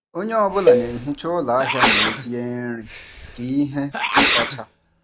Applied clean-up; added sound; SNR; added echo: none; Sneeze + Cowbell; -3 dB; none.